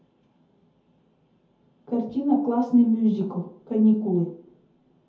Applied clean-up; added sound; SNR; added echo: none; none; none; reverberation time 0.5 s.